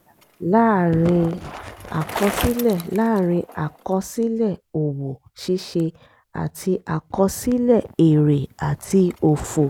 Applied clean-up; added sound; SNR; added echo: none; Bicycle; 18 dB; none.